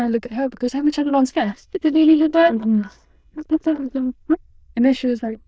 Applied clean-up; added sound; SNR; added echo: neural diffusion model UNIVERSE++.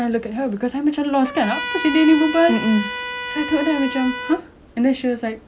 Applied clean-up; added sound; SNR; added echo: none; Trumpet; 9 dB; none.